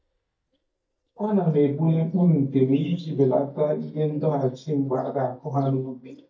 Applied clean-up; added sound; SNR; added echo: neural mask model DeepFilterNet 3.